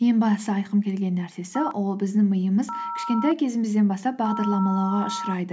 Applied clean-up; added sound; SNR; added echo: none; Telephone; 10 dB; none.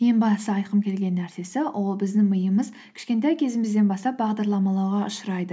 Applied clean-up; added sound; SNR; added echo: none; none; none; none.